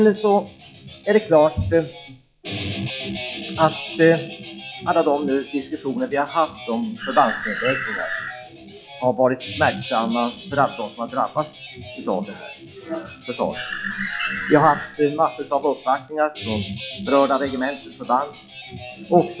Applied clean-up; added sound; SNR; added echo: classical method log-MMSE.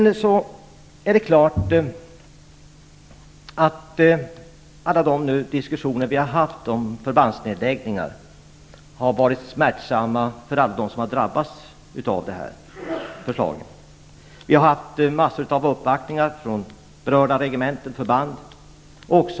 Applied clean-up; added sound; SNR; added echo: none; none; none; none.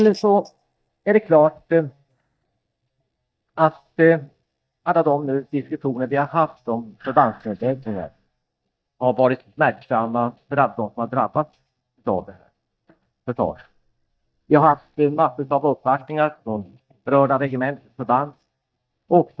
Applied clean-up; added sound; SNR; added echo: neural mask model DeepFilterNet 3.